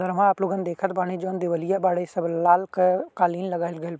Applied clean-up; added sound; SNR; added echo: none; none; none; none.